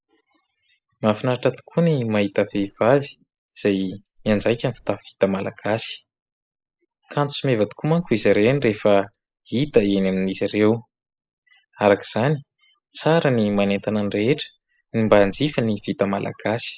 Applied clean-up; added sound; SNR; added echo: neural mask model Resemble Enhance denoiser.